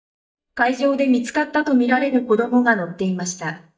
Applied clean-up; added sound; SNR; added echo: neural mask model DeepFilterNet 3.